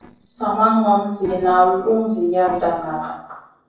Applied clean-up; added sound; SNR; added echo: neural separator model SepFormer DNS4.